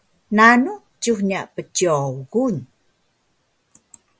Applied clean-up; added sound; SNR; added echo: none; none; none; none.